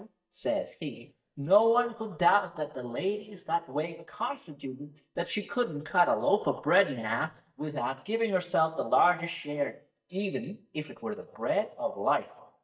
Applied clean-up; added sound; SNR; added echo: neural mask model DeepFilterNet 3.